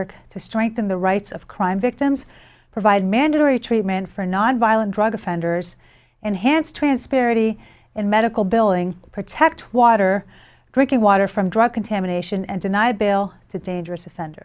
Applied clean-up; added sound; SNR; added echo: none; none; none; none.